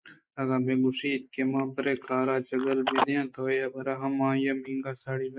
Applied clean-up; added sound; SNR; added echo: neural mask model Resemble Enhance denoiser.